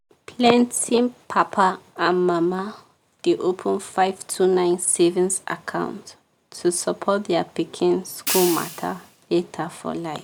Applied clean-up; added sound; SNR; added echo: none; Hi-hat; 8 dB; none.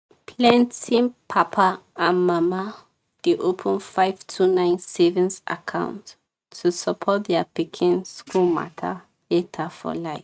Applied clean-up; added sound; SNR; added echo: neural mask model RNNoise.